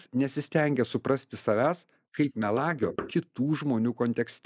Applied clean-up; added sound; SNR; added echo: neural mask model Resemble Enhance denoiser.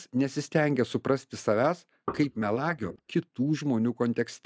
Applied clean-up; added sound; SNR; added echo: neural mask model DeepFilterNet 3.